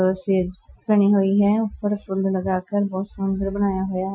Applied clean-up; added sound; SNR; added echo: classical method Wiener filter.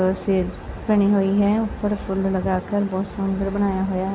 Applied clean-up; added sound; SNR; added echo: none; Wind; 16 dB; none.